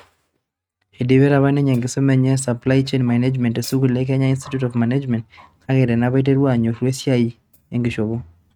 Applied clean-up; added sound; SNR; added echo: neural mask model RNNoise.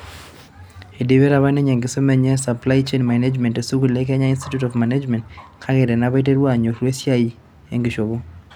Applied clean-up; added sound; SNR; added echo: none; none; none; none.